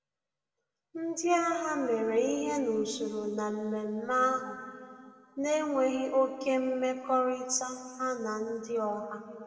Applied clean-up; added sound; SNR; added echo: none; none; none; reverberation time 2.0 s.